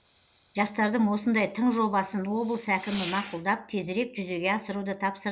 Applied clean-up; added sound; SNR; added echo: none; Fireworks; 20 dB; none.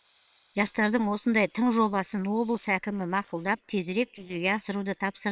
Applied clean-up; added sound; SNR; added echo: neural separator model SepFormer WHAM!.